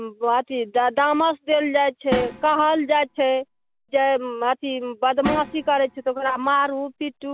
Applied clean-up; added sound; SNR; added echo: none; Snare drum; 12 dB; none.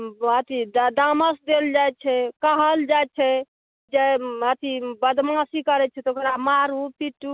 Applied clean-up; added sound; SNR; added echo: none; none; none; none.